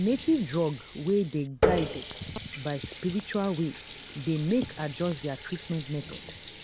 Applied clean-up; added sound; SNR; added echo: none; Water tap, faucet; 2 dB; none.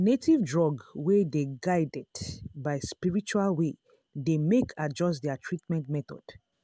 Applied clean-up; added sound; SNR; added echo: none; none; none; none.